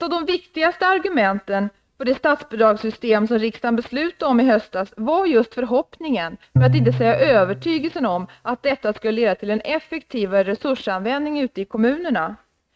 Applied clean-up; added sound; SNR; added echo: neural mask model RNNoise.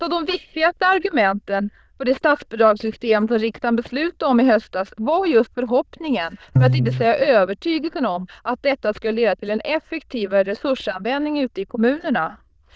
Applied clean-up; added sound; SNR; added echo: neural diffusion model UNIVERSE++.